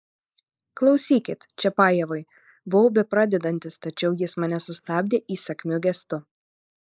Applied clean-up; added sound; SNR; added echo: neural mask model Resemble Enhance denoiser.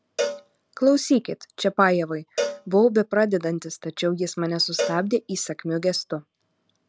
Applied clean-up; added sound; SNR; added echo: none; Cowbell; 10 dB; none.